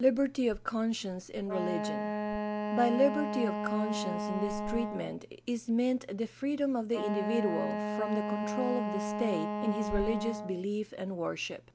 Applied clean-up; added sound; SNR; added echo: none; Wind instrument, woodwind instrument; 4 dB; none.